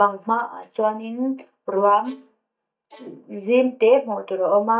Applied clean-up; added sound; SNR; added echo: neural mask model DeepFilterNet 3.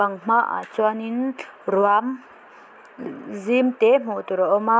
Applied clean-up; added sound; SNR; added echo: none; none; none; none.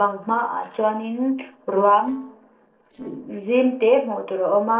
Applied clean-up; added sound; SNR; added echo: neural separator model SepFormer DNS4.